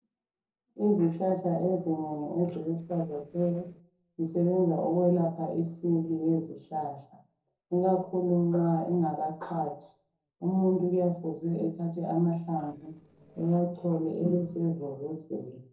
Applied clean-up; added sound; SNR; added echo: neural separator model SepFormer DNS4.